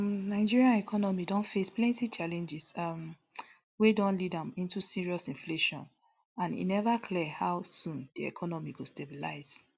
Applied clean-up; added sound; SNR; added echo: none; none; none; none.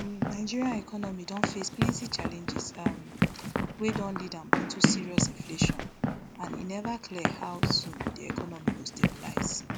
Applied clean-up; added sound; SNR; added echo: none; Run; -4 dB; none.